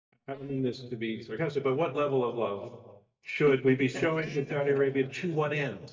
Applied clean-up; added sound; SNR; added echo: neural mask model DeepFilterNet 3.